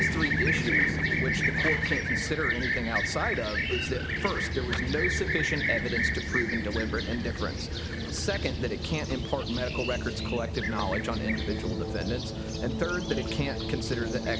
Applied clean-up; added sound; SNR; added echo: none; Fixed-wing aircraft, airplane; -3 dB; none.